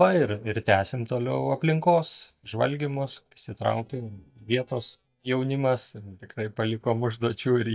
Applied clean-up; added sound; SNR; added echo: neural mask model DeepFilterNet 3.